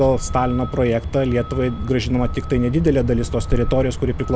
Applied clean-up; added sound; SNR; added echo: none; Truck; 6 dB; none.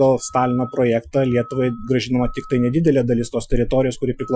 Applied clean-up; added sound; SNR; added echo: classical method Wiener filter.